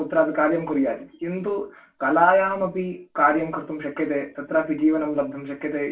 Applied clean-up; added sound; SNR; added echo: none; none; none; reverberation time 0.3 s.